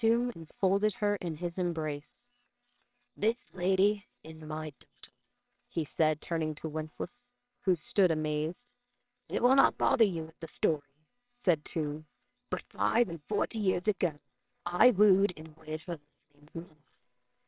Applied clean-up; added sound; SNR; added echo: neural separator model SepFormer WHAMR!.